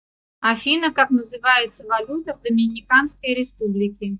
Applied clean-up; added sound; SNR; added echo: neural mask model DeepFilterNet 3.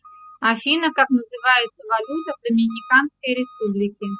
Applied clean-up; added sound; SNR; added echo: classical method spectral subtraction.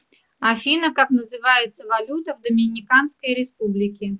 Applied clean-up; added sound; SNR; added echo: none; none; none; none.